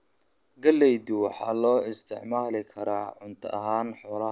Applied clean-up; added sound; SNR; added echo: none; none; none; none.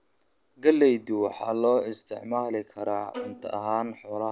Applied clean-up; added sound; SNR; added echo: none; Bowed string instrument; 13 dB; none.